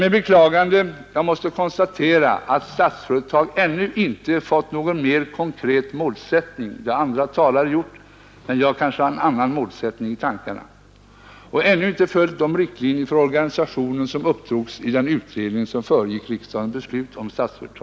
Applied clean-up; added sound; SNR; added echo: none; none; none; none.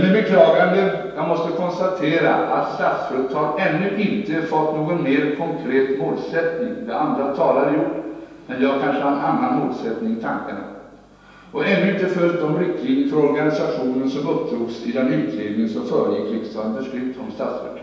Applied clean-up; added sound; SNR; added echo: none; none; none; reverberation time 1.2 s.